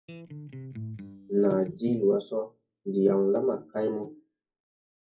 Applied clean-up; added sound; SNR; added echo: classical method WPE with log-MMSE.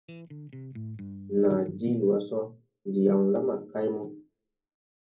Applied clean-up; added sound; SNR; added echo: neural separator model SepFormer DNS4.